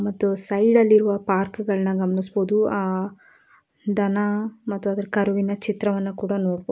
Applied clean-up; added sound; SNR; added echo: none; none; none; none.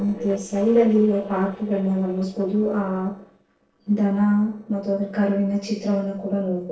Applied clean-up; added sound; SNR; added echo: neural separator model SepFormer DNS4.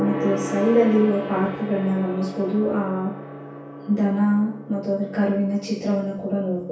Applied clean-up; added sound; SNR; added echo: none; Gong; 10 dB; reverberation time 0.7 s.